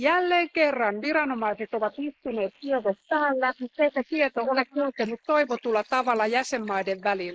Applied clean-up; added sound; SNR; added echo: neural mask model Resemble Enhance denoiser.